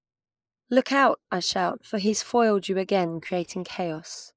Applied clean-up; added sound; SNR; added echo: neural mask model Resemble Enhance denoiser.